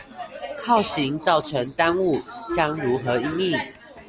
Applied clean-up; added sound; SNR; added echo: none; Wind instrument, woodwind instrument; 9 dB; none.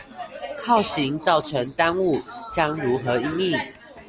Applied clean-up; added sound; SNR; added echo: none; none; none; none.